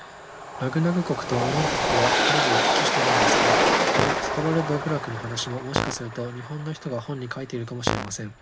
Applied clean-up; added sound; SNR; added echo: none; Fart + Train; -4 dB; none.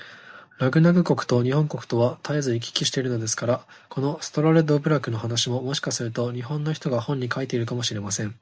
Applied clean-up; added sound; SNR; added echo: none; none; none; none.